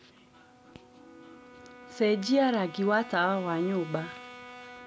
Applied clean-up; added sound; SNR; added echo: none; Brass instrument; 17 dB; none.